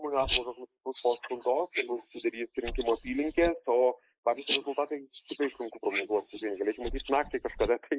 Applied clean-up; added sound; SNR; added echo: neural mask model Resemble Enhance denoiser.